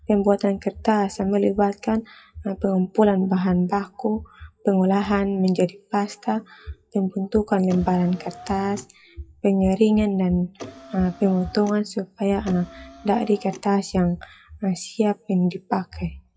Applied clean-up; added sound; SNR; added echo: classical method WPE with log-MMSE.